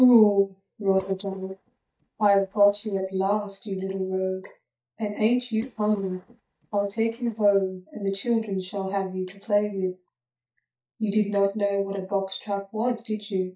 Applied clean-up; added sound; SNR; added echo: neural mask model DeepFilterNet 3.